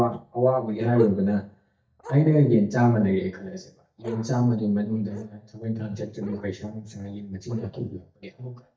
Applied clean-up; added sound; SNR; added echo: neural mask model DeepFilterNet 3.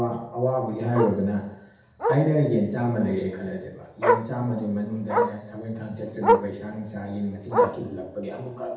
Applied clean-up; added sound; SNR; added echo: none; Bark; 2 dB; reverberation time 0.9 s.